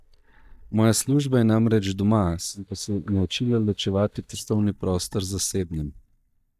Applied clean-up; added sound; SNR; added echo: neural mask model DeepFilterNet 3.